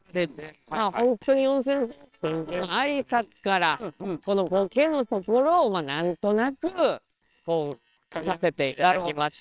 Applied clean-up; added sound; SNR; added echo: neural separator model SepFormer WHAMR!.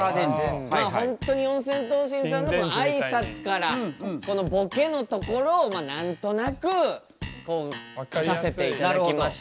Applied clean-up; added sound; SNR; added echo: none; none; none; none.